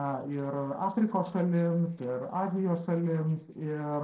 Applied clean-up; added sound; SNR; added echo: neural separator model SepFormer DNS4.